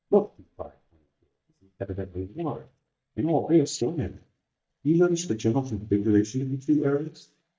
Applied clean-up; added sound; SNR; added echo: neural mask model DeepFilterNet 3.